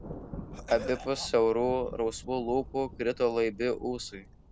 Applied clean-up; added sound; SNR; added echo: none; Cough + Thunder; 14 dB; none.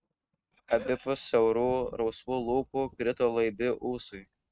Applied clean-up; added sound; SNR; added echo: neural mask model RNNoise.